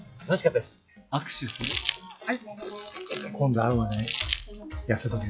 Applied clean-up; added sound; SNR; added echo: classical method log-MMSE.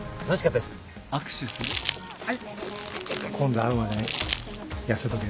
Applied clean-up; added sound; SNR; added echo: none; Crumpling, crinkling; 0 dB; none.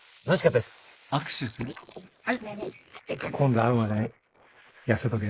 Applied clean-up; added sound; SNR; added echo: neural mask model Resemble Enhance denoiser.